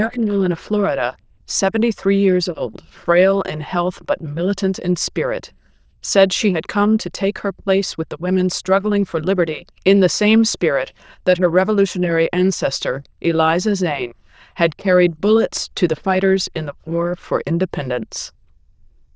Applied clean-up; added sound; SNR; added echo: neural diffusion model UNIVERSE++.